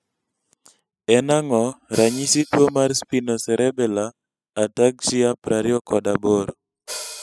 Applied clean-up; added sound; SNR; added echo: classical method spectral subtraction.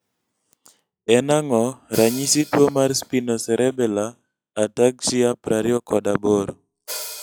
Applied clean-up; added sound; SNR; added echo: classical method log-MMSE.